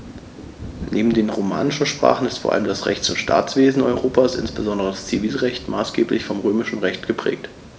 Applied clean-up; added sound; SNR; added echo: none; Thunder; 17 dB; none.